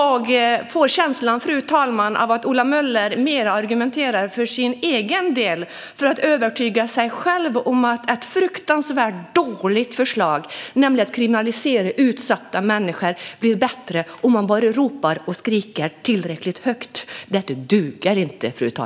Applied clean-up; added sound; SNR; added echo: none; none; none; none.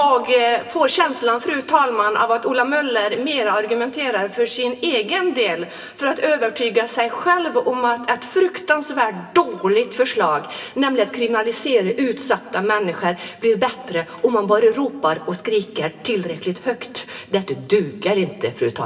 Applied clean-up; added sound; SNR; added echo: none; none; none; reverberation time 2.8 s.